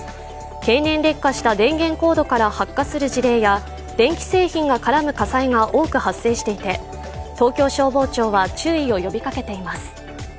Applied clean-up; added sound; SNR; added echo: none; none; none; none.